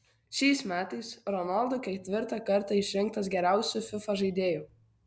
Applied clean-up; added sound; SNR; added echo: none; none; none; none.